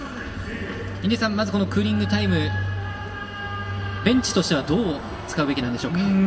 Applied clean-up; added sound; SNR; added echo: none; Crowd; 18 dB; reverberation time 1.6 s.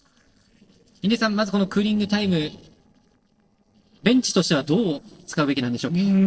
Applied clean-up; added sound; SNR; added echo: neural separator model SepFormer DNS4.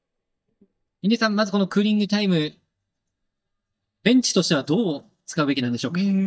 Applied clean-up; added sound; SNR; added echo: neural mask model DeepFilterNet 3.